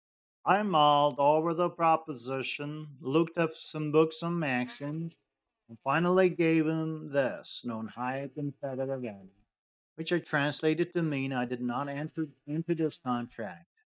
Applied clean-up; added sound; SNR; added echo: neural mask model DeepFilterNet 3.